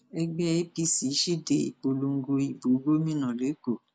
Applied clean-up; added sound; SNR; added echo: none; none; none; none.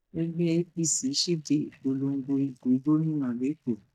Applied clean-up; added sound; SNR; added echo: neural mask model DeepFilterNet 3.